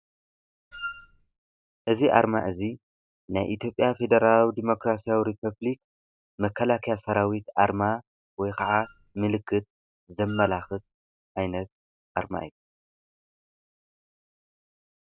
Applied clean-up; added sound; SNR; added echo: none; Wind instrument, woodwind instrument; 11 dB; none.